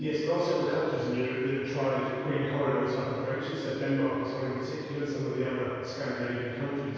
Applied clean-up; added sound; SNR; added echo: none; none; none; reverberation time 2.2 s.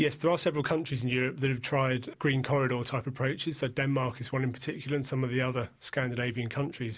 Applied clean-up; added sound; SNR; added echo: none; none; none; none.